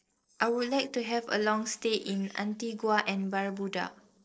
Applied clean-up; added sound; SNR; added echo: neural separator model SepFormer DNS4.